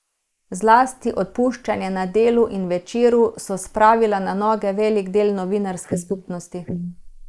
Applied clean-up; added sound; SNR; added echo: neural mask model Resemble Enhance denoiser.